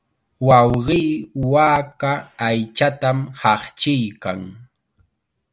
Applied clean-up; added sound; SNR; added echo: none; none; none; none.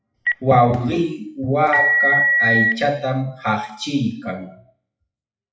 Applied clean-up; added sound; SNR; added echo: classical method WPE with log-MMSE.